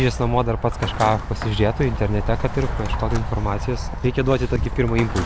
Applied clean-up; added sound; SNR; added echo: none; Drawer open or close; 16 dB; none.